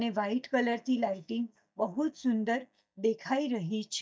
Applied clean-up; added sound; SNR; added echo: neural mask model DeepFilterNet 3.